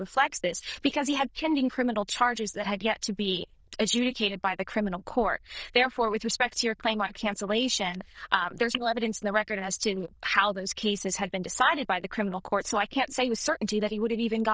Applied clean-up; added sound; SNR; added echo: neural diffusion model UNIVERSE++.